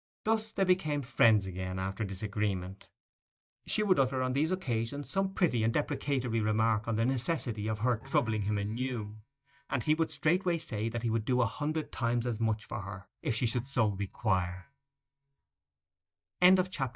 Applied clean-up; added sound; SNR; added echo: neural mask model DeepFilterNet 3.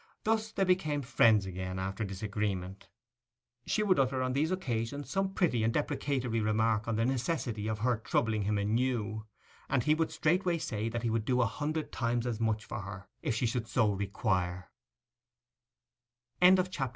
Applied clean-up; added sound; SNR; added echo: none; none; none; none.